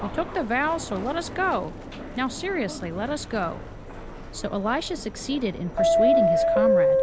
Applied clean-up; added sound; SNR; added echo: none; Subway, metro, underground; -3 dB; none.